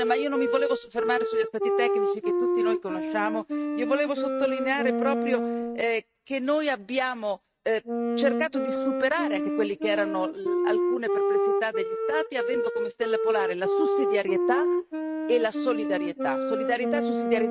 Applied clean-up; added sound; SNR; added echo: neural mask model RNNoise.